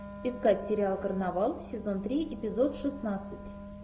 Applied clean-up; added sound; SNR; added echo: none; Wind instrument, woodwind instrument; 13 dB; none.